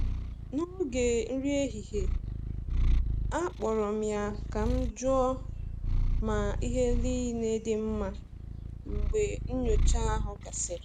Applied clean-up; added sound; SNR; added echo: none; Purr; -1 dB; none.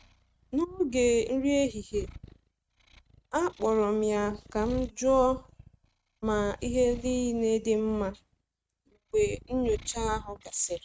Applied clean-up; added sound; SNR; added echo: neural mask model RNNoise.